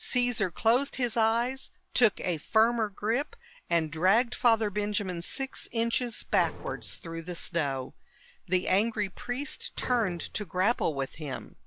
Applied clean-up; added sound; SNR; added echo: none; Slam; 18 dB; none.